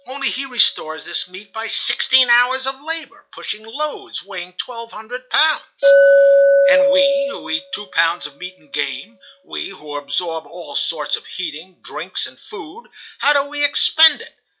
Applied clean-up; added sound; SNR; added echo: classical method log-MMSE.